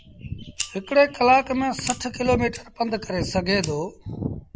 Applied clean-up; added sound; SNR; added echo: none; Fire; 16 dB; none.